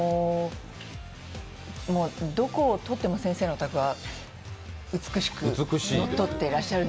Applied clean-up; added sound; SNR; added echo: none; none; none; none.